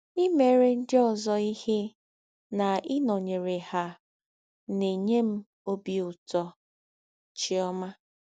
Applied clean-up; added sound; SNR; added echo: none; none; none; none.